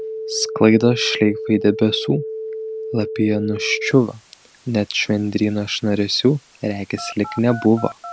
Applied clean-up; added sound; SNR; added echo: none; Telephone; 11 dB; none.